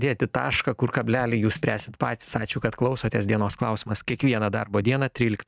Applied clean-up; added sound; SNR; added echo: neural mask model DeepFilterNet 3.